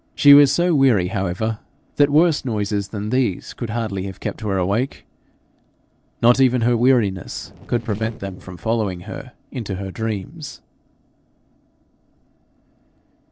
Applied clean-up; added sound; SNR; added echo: neural separator model SepFormer DNS4.